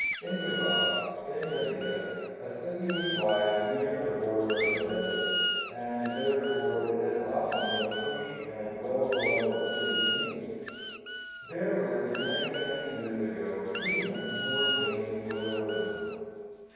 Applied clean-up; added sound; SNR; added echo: none; Squeak; 0 dB; reverberation time 2.2 s.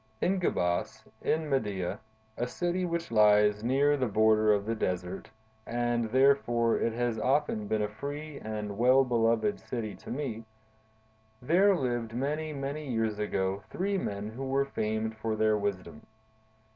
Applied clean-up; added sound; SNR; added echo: none; none; none; none.